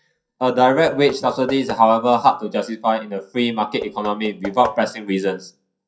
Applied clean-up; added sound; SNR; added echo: classical method WPE with log-MMSE.